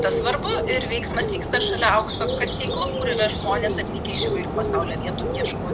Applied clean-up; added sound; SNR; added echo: none; Bird; 1 dB; none.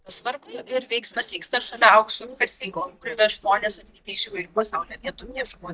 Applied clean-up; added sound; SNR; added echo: neural mask model DeepFilterNet 3.